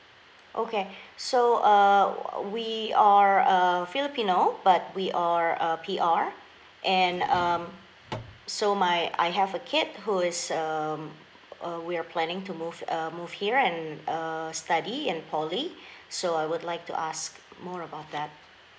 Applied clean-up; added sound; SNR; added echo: none; Drawer open or close; 16 dB; none.